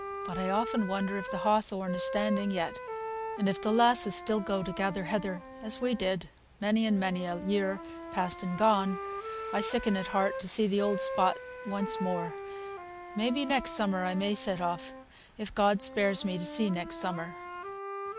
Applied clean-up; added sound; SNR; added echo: none; Wind instrument, woodwind instrument; 9 dB; none.